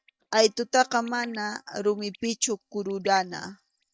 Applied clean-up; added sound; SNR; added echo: neural mask model DeepFilterNet 3.